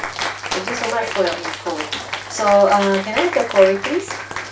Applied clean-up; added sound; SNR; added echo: none; Cheering; 7 dB; reverberation time 0.2 s.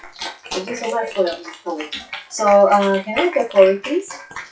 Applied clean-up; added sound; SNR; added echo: classical method WPE with log-MMSE.